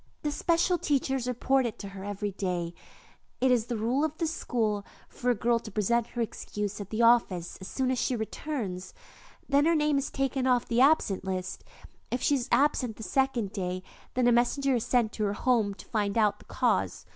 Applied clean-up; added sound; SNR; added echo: none; none; none; none.